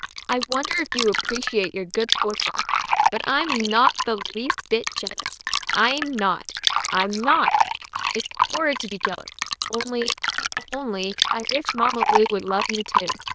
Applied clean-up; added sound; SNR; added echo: neural diffusion model UNIVERSE++.